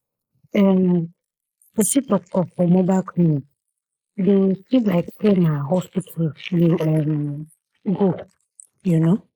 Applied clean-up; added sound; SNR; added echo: neural mask model Resemble Enhance denoiser.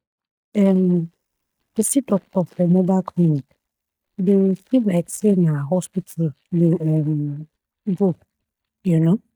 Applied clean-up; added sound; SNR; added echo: neural mask model DeepFilterNet 3.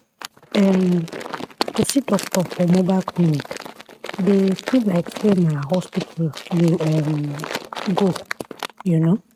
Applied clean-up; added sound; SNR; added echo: neural mask model RNNoise.